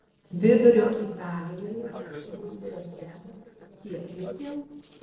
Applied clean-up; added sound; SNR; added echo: neural separator model SepFormer DNS4.